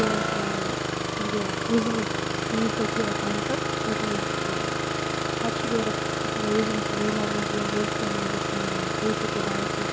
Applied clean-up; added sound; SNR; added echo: none; Engine starting; -4 dB; none.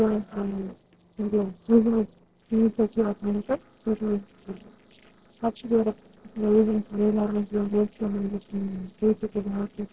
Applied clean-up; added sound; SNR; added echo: neural separator model SepFormer DNS4.